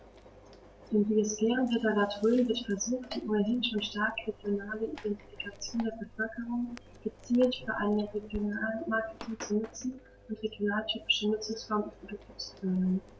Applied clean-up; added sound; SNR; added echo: none; Crackle + Engine; 19 dB; none.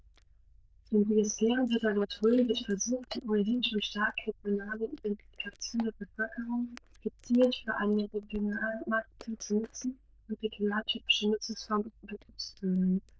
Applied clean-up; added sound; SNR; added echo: neural diffusion model UNIVERSE++.